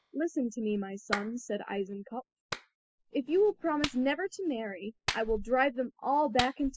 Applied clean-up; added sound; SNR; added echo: classical method spectral subtraction.